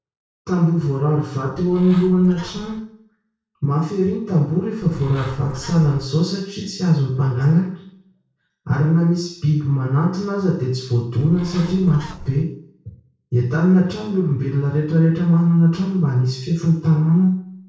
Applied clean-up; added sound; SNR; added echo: neural separator model SepFormer DNS4.